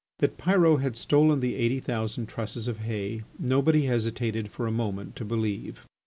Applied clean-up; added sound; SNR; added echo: none; none; none; none.